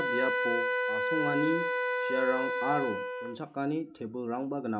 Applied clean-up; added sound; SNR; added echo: none; Wind instrument, woodwind instrument; -1 dB; reverberation time 0.3 s.